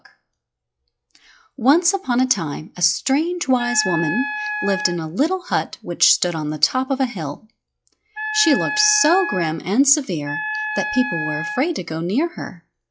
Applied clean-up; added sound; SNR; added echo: classical method log-MMSE.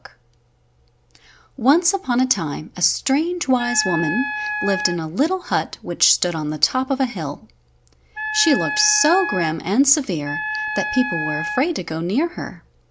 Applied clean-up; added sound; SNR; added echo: none; Wind instrument, woodwind instrument; 5 dB; none.